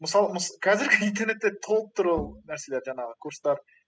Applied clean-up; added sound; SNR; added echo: classical method spectral subtraction.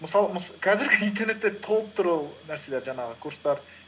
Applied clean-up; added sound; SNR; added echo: none; none; none; none.